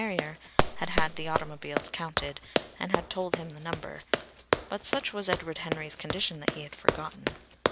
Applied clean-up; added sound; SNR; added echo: none; Run; -3 dB; none.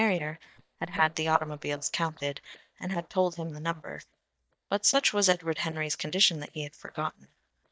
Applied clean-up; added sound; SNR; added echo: neural mask model DeepFilterNet 3.